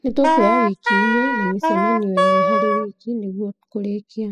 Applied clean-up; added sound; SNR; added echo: classical method spectral subtraction.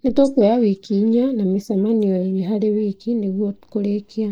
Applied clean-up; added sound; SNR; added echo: neural mask model Resemble Enhance denoiser.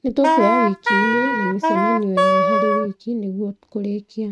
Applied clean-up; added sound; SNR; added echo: neural mask model RNNoise.